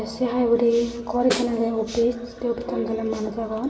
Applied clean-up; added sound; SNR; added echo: none; Snare drum; 11 dB; reverberation time 0.9 s.